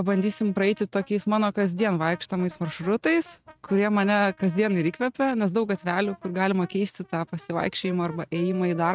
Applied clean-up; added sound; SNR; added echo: neural mask model RNNoise.